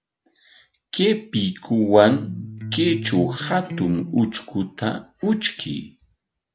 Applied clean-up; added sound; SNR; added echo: none; Electric guitar; 9 dB; none.